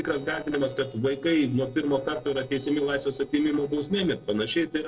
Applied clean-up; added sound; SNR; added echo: neural separator model SepFormer DNS4.